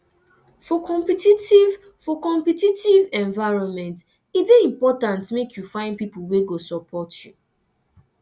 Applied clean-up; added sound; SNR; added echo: none; none; none; none.